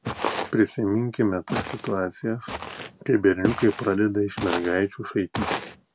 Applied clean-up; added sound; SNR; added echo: none; Walk, footsteps; 8 dB; none.